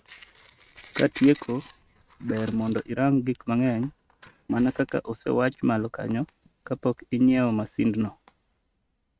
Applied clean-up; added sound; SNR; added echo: neural mask model RNNoise.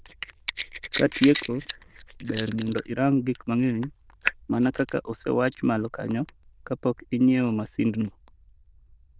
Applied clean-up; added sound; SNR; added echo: neural diffusion model UNIVERSE++.